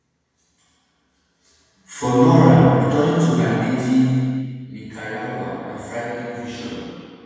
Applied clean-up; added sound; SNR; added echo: none; none; none; reverberation time 2.1 s.